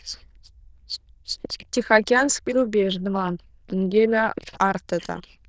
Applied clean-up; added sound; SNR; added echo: neural diffusion model UNIVERSE++.